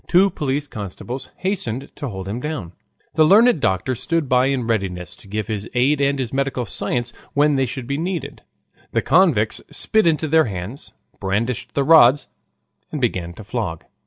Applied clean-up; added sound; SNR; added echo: none; none; none; none.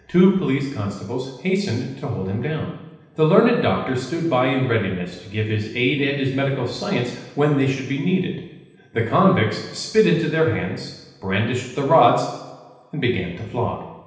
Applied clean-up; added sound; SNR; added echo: none; none; none; reverberation time 0.9 s.